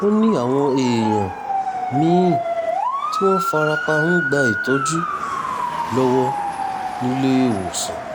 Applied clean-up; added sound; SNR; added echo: none; Motor vehicle (road) / Siren; 3 dB; none.